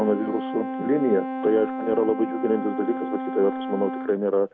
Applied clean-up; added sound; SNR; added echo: none; Brass instrument; 6 dB; none.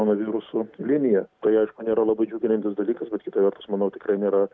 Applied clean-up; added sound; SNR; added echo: none; none; none; none.